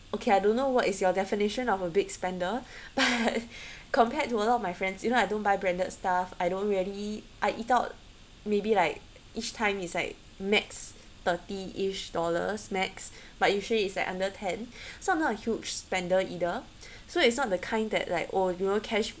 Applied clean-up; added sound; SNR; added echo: none; none; none; none.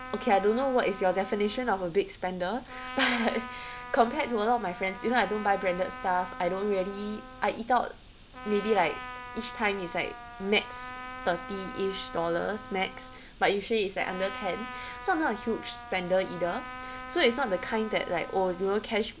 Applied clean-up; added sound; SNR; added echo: none; Trumpet; 13 dB; none.